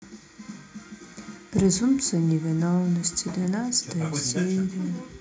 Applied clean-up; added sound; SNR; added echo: none; none; none; reverberation time 0.4 s.